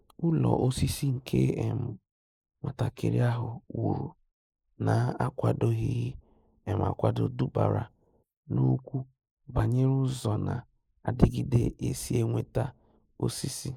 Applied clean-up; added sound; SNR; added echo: neural mask model Resemble Enhance denoiser.